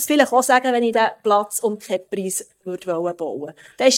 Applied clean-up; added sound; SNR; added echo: neural mask model DeepFilterNet 3.